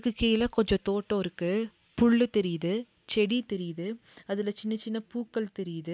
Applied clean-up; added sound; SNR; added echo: none; none; none; none.